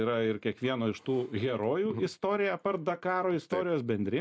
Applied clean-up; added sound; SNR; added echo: none; none; none; none.